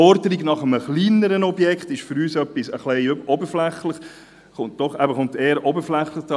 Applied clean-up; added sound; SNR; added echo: none; none; none; none.